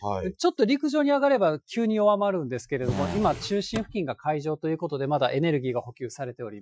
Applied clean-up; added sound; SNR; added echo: classical method Wiener filter.